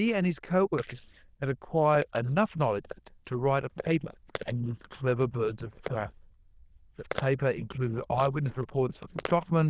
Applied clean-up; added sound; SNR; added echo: neural diffusion model UNIVERSE++.